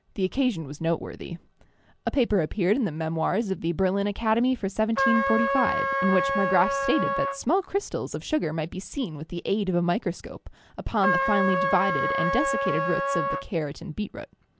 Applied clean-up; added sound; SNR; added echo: none; Trumpet; 0 dB; none.